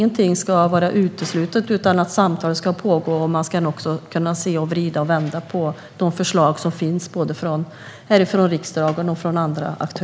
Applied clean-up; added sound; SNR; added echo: none; none; none; none.